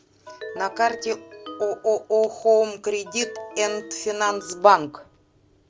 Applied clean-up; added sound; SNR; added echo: none; Ringtone; 16 dB; none.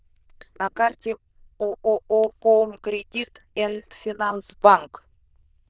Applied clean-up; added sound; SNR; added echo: neural diffusion model UNIVERSE++.